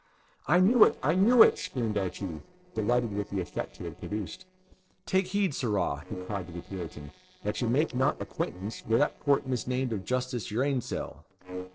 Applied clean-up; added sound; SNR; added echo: neural separator model SepFormer DNS4.